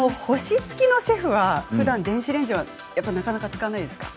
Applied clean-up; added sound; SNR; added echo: none; none; none; none.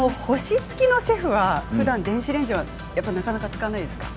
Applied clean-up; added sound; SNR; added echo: none; Boat, Water vehicle; 12 dB; none.